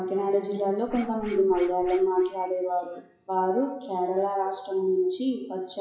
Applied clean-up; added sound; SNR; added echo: classical method WPE with log-MMSE.